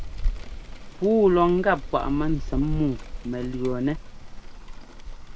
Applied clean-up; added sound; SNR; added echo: none; Rain; 5 dB; none.